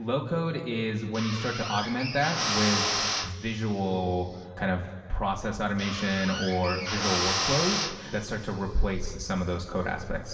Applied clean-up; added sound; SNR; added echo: none; Drill; 4 dB; reverberation time 2.3 s.